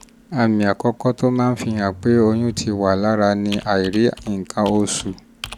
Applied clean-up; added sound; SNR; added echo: none; Computer keyboard + Bowed string instrument; 19 dB; none.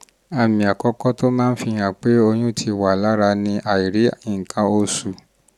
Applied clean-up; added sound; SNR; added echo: none; none; none; none.